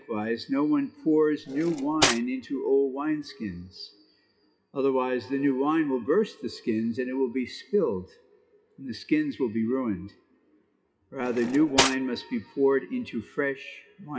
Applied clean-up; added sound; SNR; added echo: classical method WPE with log-MMSE.